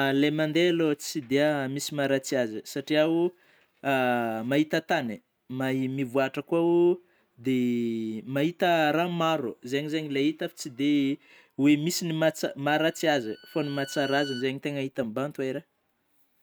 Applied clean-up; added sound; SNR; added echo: none; Bowed string instrument; 19 dB; none.